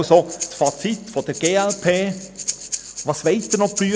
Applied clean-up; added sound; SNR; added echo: none; Breathing; 10 dB; none.